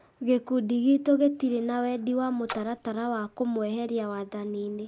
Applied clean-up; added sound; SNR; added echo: none; Splash, splatter; 17 dB; none.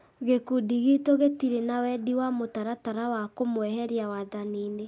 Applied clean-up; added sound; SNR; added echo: none; none; none; none.